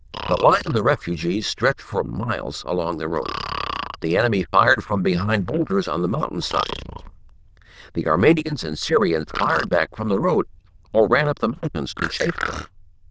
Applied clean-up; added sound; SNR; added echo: neural diffusion model UNIVERSE++.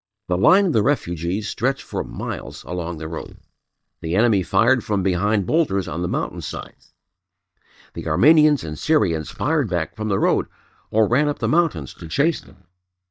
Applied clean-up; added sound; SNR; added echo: neural mask model DeepFilterNet 3.